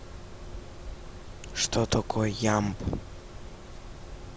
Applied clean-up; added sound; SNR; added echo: none; Mechanisms; 9 dB; none.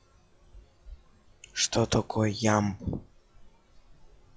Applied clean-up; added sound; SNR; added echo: classical method log-MMSE.